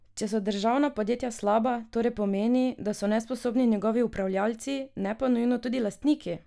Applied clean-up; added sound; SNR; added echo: none; none; none; none.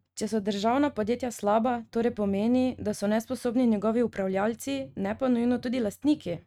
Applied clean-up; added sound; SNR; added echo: neural mask model RNNoise.